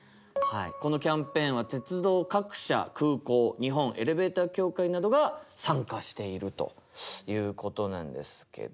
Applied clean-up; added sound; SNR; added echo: none; none; none; none.